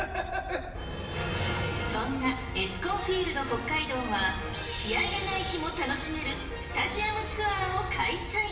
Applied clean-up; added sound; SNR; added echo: none; Bird vocalization, bird call, bird song; 10 dB; reverberation time 1.2 s.